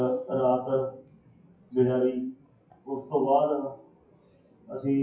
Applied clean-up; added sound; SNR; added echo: classical method WPE with log-MMSE.